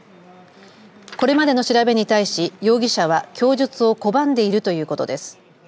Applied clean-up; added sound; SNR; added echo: none; none; none; none.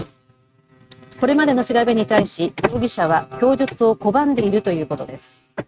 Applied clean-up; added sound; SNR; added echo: neural mask model RNNoise.